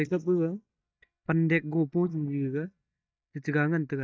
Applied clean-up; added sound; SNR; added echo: neural mask model DeepFilterNet 3.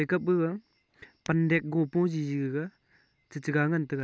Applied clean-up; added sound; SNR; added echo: none; none; none; none.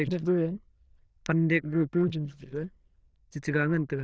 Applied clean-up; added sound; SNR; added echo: neural diffusion model UNIVERSE++.